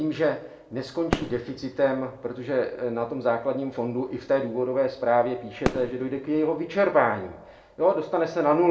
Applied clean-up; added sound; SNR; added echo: none; Fireworks; 12 dB; reverberation time 0.4 s.